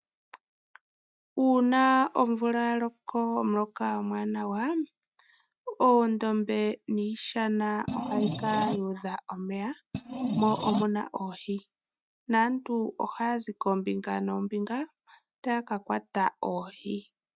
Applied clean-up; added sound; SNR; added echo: neural mask model RNNoise.